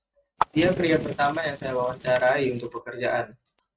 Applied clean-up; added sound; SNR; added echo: neural mask model RNNoise.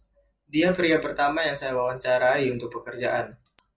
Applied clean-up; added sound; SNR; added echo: none; none; none; none.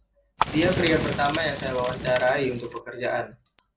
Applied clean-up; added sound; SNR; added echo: none; Fire; 4 dB; none.